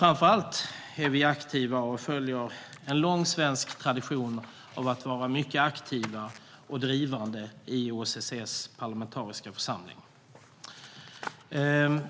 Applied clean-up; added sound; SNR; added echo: none; none; none; none.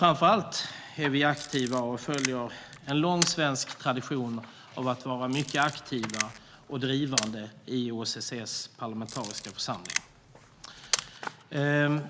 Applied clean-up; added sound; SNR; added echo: none; Camera; 7 dB; none.